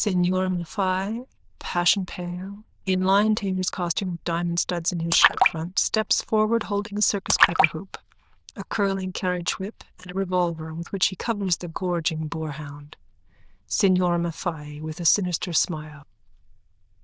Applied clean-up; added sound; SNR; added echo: neural diffusion model UNIVERSE++.